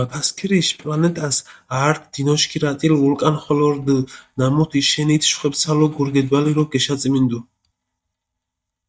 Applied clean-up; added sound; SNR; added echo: neural mask model DeepFilterNet 3.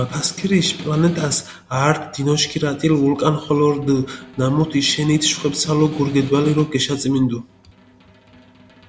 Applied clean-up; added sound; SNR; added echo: none; Snare drum; 18 dB; none.